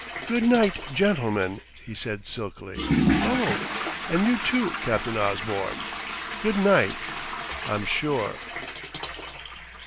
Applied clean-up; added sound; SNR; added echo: none; Toilet flush / Water; 4 dB; none.